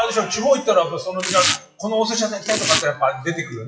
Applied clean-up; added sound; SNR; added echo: classical method WPE with log-MMSE.